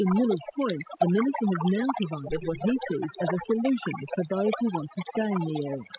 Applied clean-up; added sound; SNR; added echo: classical method spectral subtraction.